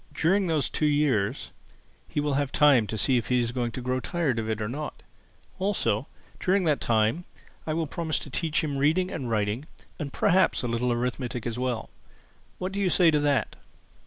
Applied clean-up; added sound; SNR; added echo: none; none; none; none.